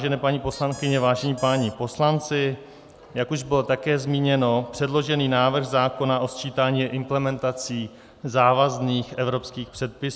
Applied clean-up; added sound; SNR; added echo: none; Squeak; 20 dB; none.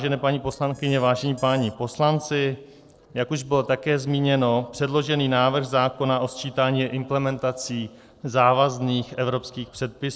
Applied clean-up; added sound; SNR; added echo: neural separator model SepFormer DNS4.